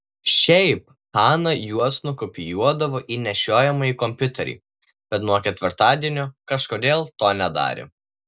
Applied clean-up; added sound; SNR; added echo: none; none; none; none.